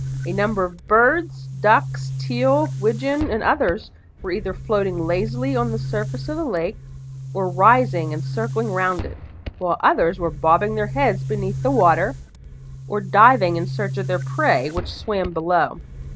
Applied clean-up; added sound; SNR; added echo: none; Boom; 8 dB; none.